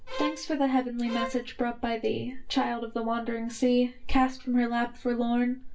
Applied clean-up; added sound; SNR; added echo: none; Bowed string instrument; 10 dB; reverberation time 0.2 s.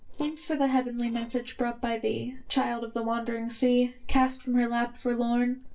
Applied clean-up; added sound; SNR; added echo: neural separator model SepFormer DNS4.